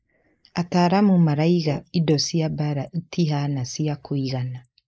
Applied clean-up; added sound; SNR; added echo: neural mask model Resemble Enhance denoiser.